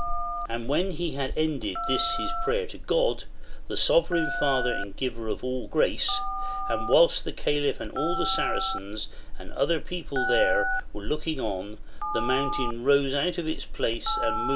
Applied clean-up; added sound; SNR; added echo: none; Telephone; 1 dB; none.